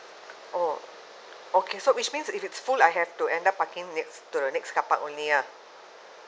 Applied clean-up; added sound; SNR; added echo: none; none; none; none.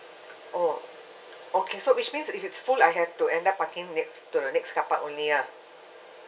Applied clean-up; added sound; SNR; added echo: none; none; none; reverberation time 0.2 s.